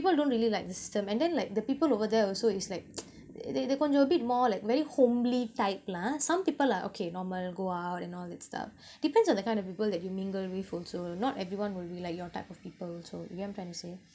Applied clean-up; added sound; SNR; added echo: none; none; none; none.